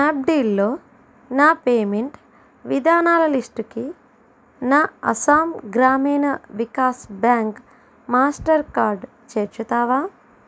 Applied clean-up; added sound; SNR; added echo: none; none; none; none.